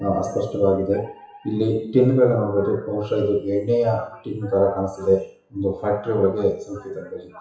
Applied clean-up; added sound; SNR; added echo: classical method WPE with log-MMSE.